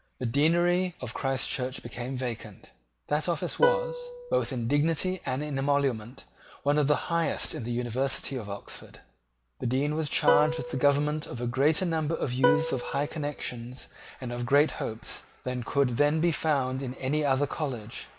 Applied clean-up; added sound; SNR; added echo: none; Plucked string instrument; 3 dB; none.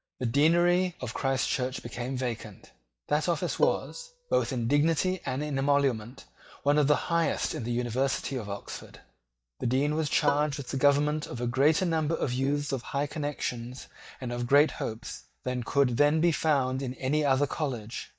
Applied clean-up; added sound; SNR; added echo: neural mask model DeepFilterNet 3.